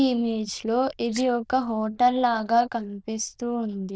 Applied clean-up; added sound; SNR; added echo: neural diffusion model UNIVERSE++.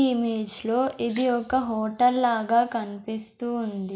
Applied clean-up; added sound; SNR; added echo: none; Rattle (instrument); 13 dB; none.